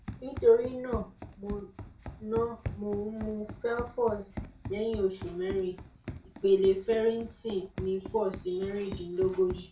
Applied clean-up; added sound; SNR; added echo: none; Run; 12 dB; reverberation time 0.3 s.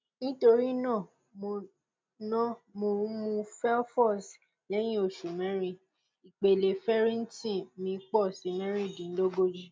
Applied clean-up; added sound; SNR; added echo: none; none; none; none.